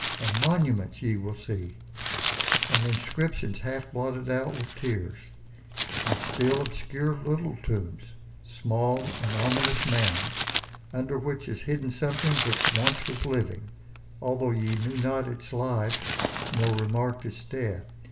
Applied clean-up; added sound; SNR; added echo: none; Crumpling, crinkling; 5 dB; reverberation time 0.6 s.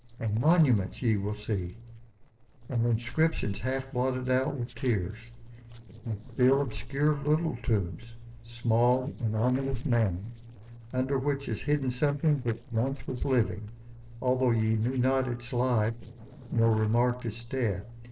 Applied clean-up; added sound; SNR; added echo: neural separator model SepFormer DNS4.